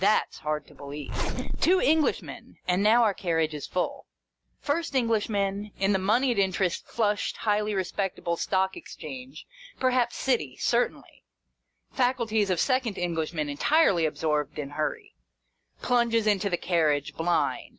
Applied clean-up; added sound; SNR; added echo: none; Zipper (clothing); 1 dB; none.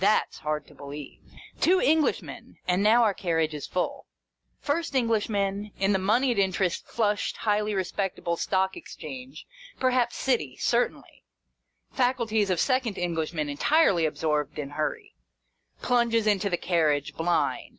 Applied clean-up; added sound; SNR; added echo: none; none; none; none.